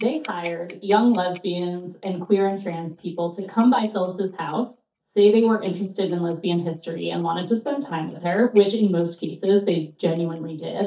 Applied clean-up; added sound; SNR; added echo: neural mask model DeepFilterNet 3.